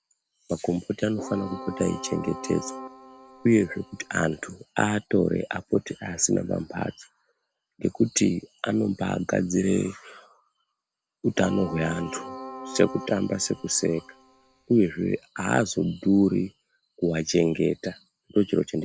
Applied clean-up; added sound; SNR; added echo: none; Keyboard (musical); 13 dB; none.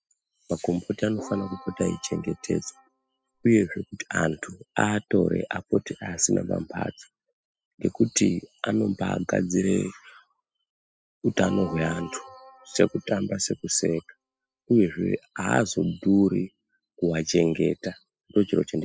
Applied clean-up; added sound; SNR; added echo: classical method spectral subtraction.